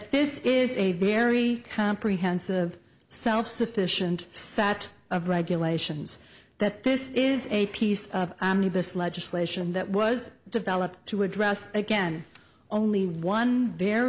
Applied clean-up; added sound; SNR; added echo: none; none; none; none.